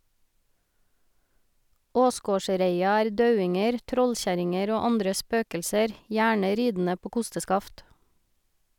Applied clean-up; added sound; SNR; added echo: none; none; none; none.